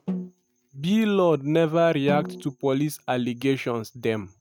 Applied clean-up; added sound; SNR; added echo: neural mask model RNNoise.